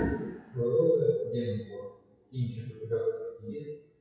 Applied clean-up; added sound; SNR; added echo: classical method WPE with log-MMSE.